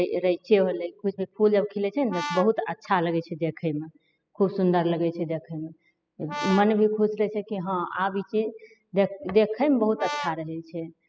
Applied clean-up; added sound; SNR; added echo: classical method spectral subtraction.